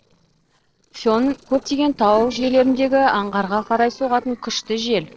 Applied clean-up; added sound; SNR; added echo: neural separator model SepFormer DNS4.